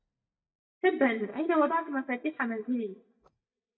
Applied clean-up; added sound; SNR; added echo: neural mask model DeepFilterNet 3.